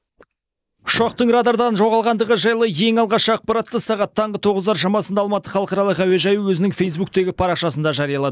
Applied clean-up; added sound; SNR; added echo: neural mask model Resemble Enhance denoiser.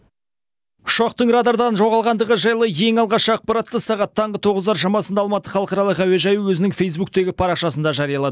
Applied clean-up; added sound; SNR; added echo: none; none; none; none.